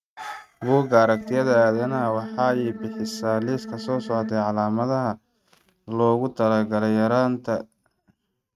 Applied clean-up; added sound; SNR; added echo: neural mask model RNNoise.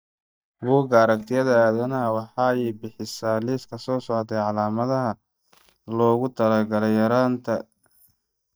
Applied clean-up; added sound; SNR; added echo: neural mask model DeepFilterNet 3.